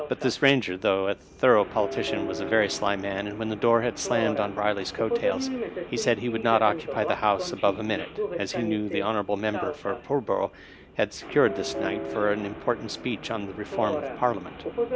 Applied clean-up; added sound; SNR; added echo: none; Subway, metro, underground; 7 dB; none.